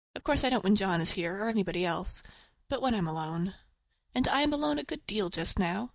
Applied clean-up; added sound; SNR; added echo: neural mask model DeepFilterNet 3.